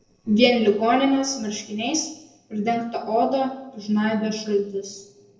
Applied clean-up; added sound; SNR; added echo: neural separator model SepFormer DNS4.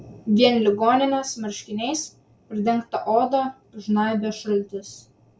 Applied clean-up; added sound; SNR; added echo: none; none; none; none.